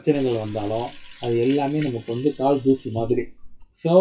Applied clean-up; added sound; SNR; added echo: classical method WPE with log-MMSE.